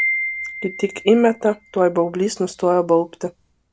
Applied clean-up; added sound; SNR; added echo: none; Wind chime; 10 dB; none.